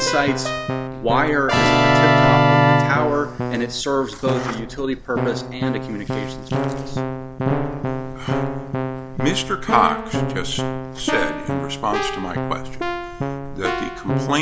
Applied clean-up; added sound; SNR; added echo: none; Keyboard (musical); -3 dB; none.